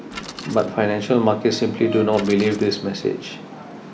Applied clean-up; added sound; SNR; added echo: none; Brass instrument + Bicycle; 17 dB; none.